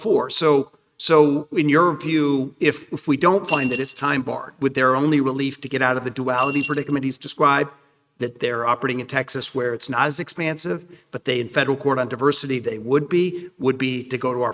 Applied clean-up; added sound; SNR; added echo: neural mask model RNNoise.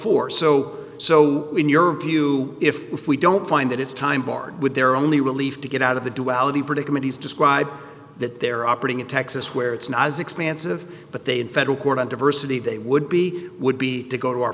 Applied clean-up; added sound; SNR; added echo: none; none; none; none.